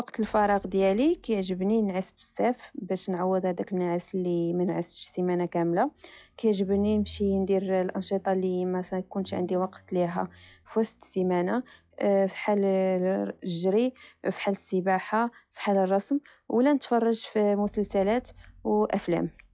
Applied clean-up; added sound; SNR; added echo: classical method log-MMSE.